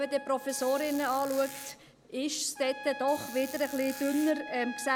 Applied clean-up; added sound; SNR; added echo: none; Trumpet + Squeak; 13 dB; none.